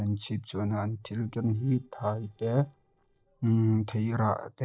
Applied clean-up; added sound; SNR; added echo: neural separator model SepFormer DNS4.